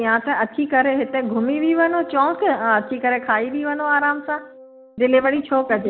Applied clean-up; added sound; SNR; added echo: none; Wind instrument, woodwind instrument; 18 dB; none.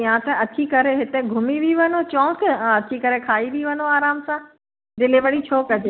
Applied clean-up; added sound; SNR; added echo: none; none; none; none.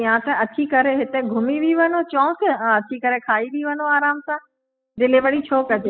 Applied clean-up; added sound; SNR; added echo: classical method spectral subtraction.